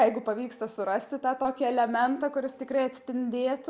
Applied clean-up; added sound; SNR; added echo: none; none; none; none.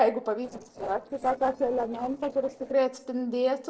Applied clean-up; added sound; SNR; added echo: neural separator model SepFormer DNS4.